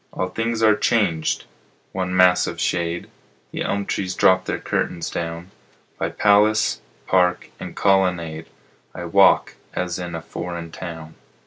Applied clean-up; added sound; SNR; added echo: none; none; none; none.